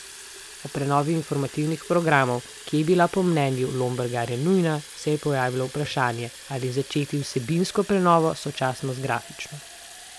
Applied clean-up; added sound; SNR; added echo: none; Fill (with liquid) / Water tap, faucet; 15 dB; none.